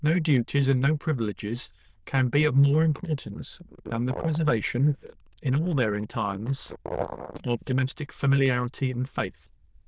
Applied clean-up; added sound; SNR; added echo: neural diffusion model UNIVERSE++.